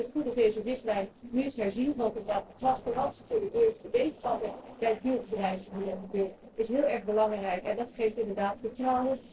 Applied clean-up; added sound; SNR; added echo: neural separator model SepFormer DNS4.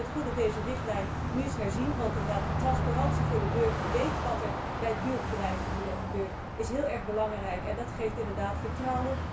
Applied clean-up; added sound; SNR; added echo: none; Car passing by; -1 dB; reverberation time 0.3 s.